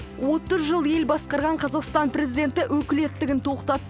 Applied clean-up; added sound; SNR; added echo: none; none; none; none.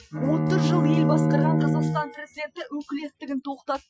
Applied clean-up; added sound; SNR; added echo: classical method Wiener filter.